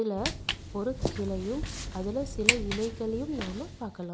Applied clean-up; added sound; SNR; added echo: none; Walk, footsteps; 0 dB; none.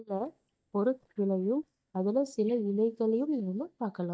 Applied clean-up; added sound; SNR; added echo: neural mask model DeepFilterNet 3.